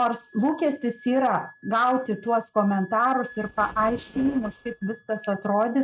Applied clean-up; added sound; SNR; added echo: neural mask model RNNoise.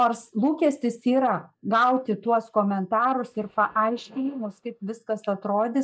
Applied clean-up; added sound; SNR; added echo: neural mask model DeepFilterNet 3.